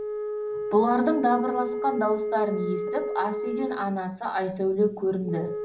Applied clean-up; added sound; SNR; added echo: none; Wind instrument, woodwind instrument; 5 dB; reverberation time 0.3 s.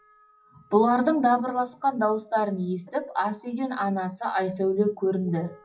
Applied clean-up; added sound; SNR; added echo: classical method WPE with log-MMSE.